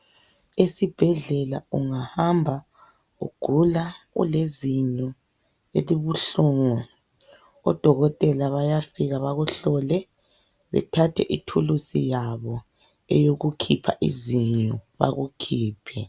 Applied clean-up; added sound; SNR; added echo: none; none; none; none.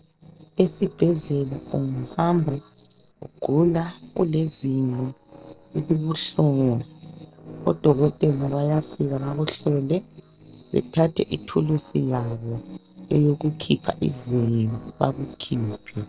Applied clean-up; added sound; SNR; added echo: neural separator model SepFormer DNS4.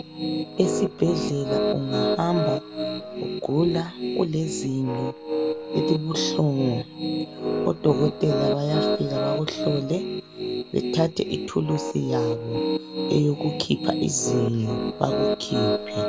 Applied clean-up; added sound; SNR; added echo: none; Piano; 1 dB; none.